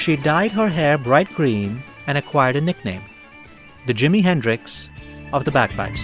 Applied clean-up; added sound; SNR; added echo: none; none; none; none.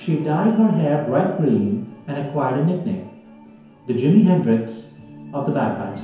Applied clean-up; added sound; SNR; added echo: none; none; none; reverberation time 0.9 s.